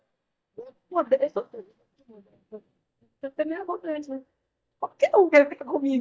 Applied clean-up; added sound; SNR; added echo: neural mask model DeepFilterNet 3.